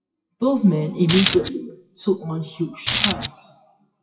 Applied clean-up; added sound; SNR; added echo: classical method WPE with log-MMSE.